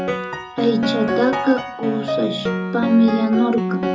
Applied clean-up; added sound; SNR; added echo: none; Piano; 4 dB; reverberation time 0.2 s.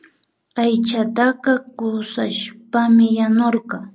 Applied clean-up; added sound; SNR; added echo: none; none; none; none.